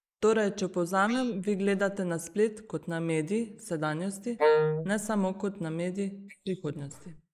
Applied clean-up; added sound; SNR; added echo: neural mask model Resemble Enhance denoiser.